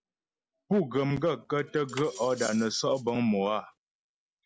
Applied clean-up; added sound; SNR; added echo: none; Cutlery, silverware; 17 dB; none.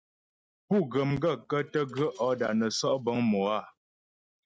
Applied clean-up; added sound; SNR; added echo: neural mask model RNNoise.